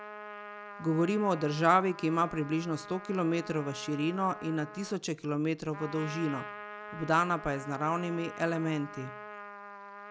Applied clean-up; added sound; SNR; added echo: none; Trumpet; 13 dB; none.